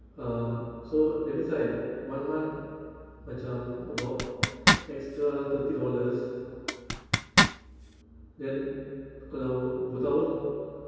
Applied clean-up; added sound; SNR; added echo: none; Zipper (clothing); -4 dB; reverberation time 2.2 s.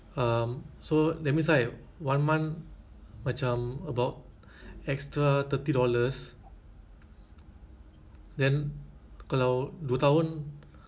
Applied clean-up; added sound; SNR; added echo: none; none; none; none.